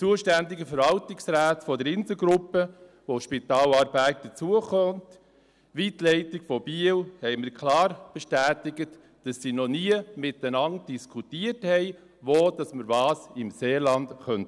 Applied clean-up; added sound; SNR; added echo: none; none; none; none.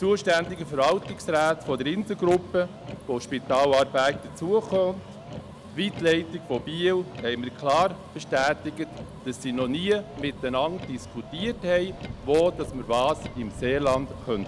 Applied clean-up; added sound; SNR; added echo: none; Motor vehicle (road); 14 dB; none.